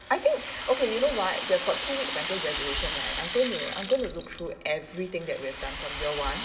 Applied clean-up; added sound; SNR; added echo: none; Rattle (instrument); 1 dB; reverberation time 2.3 s.